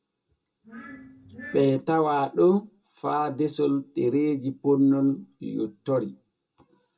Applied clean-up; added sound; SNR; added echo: none; Glass; 17 dB; reverberation time 0.2 s.